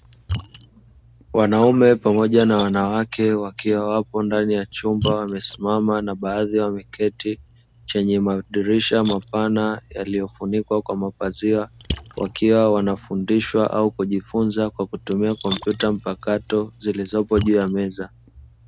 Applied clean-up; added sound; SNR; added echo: none; Splash, splatter; 16 dB; none.